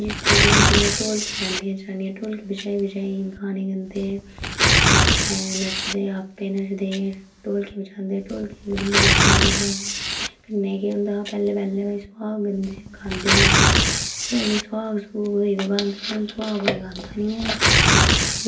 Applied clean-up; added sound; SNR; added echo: none; Tearing; -4 dB; reverberation time 0.3 s.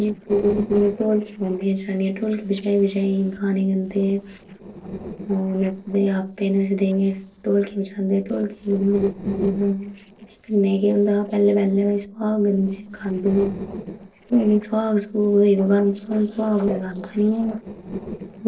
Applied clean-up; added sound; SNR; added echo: neural separator model SepFormer DNS4.